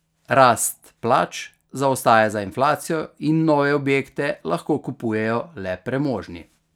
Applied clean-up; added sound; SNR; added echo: none; none; none; none.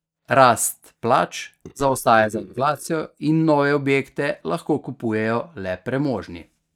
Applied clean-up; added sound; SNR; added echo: neural mask model DeepFilterNet 3.